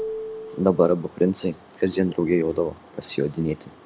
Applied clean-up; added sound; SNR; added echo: none; Marimba, xylophone; 15 dB; none.